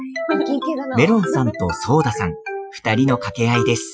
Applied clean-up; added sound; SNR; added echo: classical method Wiener filter.